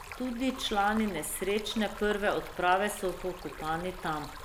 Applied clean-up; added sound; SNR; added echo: none; Stream; 12 dB; none.